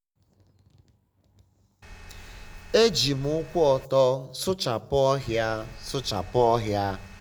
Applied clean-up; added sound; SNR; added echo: none; Engine; 17 dB; none.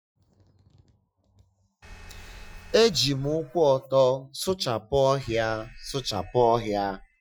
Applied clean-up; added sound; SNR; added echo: classical method Wiener filter.